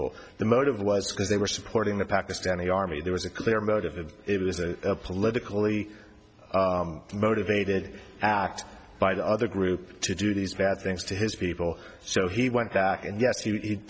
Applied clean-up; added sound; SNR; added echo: none; none; none; none.